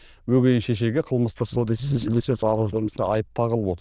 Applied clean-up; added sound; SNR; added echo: neural diffusion model UNIVERSE++.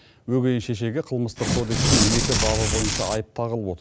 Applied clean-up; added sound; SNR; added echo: none; Tearing; -3 dB; none.